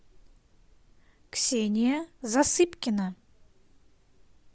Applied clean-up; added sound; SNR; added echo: none; none; none; none.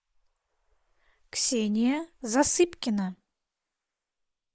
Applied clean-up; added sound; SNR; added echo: neural mask model Resemble Enhance denoiser.